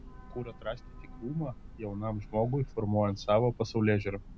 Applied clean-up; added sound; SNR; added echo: none; Train / Breathing; 15 dB; none.